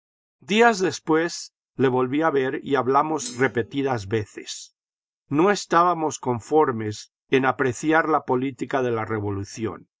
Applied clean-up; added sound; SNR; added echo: neural mask model DeepFilterNet 3.